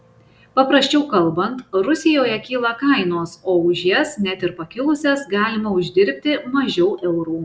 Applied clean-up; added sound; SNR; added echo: none; none; none; none.